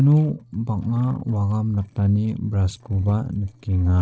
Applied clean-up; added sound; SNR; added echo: neural separator model SepFormer DNS4.